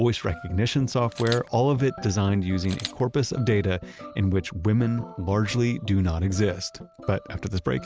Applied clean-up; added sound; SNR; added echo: none; Camera; 17 dB; none.